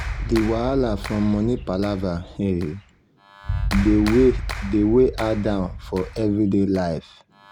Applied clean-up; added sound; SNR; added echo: none; Clapping; 8 dB; none.